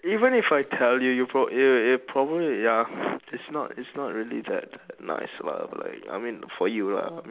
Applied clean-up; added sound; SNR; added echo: none; none; none; none.